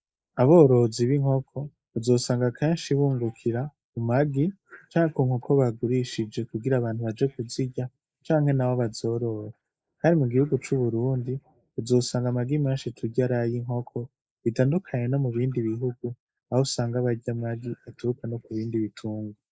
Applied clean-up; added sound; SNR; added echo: neural mask model Resemble Enhance denoiser.